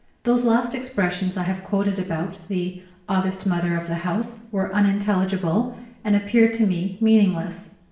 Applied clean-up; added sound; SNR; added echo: none; none; none; reverberation time 0.7 s.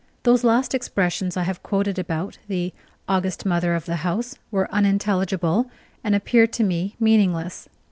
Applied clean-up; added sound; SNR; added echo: none; none; none; none.